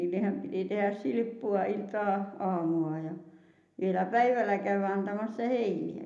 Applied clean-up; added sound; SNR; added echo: none; none; none; reverberation time 0.7 s.